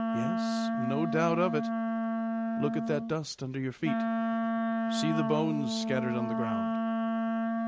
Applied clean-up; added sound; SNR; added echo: none; Wind instrument, woodwind instrument; -3 dB; none.